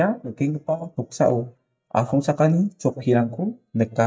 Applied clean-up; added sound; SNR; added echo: neural mask model DeepFilterNet 3.